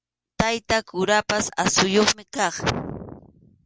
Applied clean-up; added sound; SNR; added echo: none; none; none; none.